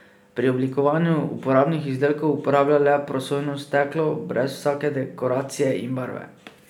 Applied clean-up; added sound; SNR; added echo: none; none; none; none.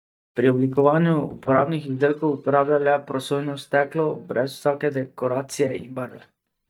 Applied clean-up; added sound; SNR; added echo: neural mask model DeepFilterNet 3.